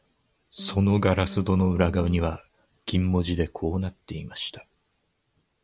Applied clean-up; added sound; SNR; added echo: none; Organ; 12 dB; none.